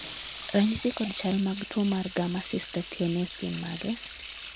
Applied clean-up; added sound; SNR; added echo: none; Sink (filling or washing) / Water tap, faucet; 2 dB; none.